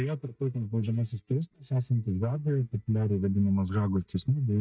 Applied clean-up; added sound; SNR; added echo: neural mask model DeepFilterNet 3.